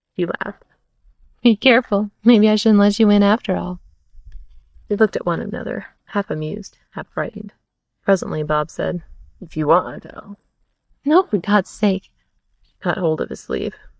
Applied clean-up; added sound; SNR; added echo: neural mask model DeepFilterNet 3.